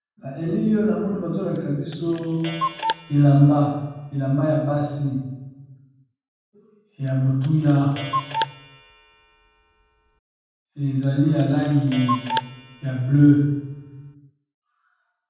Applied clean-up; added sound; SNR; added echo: none; Clock; 10 dB; reverberation time 1.2 s.